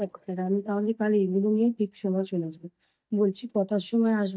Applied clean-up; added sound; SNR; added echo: neural mask model DeepFilterNet 3.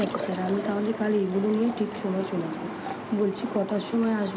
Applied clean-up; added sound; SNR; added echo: none; Liquid; 13 dB; none.